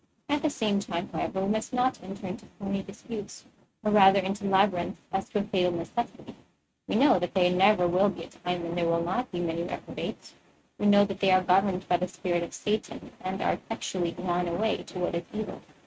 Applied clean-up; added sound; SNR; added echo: neural mask model RNNoise.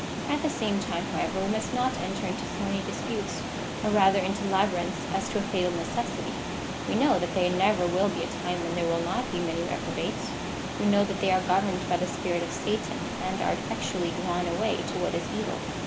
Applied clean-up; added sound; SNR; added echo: none; Water; 4 dB; none.